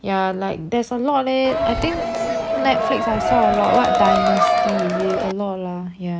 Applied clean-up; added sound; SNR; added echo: none; Crowd; -3 dB; none.